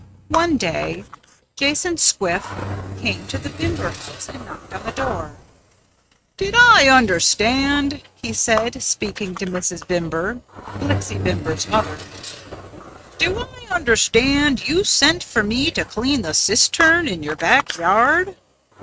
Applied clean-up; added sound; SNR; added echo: neural mask model RNNoise.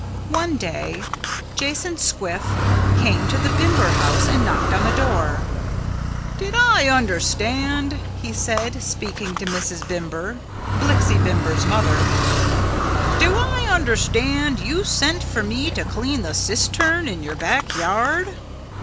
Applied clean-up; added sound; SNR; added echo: none; Car; -1 dB; none.